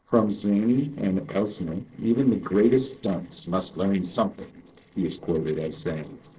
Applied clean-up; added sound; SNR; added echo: neural separator model SepFormer DNS4.